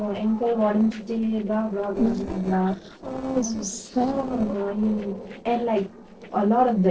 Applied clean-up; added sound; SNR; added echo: neural separator model SepFormer DNS4.